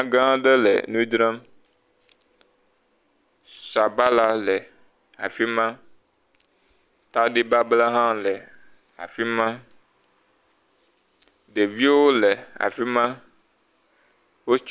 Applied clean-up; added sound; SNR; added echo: none; none; none; none.